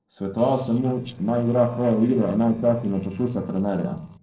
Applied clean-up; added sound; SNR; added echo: neural separator model SepFormer DNS4.